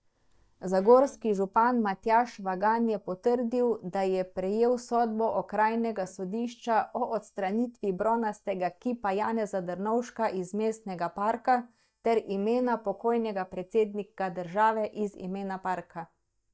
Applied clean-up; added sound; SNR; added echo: neural mask model DeepFilterNet 3.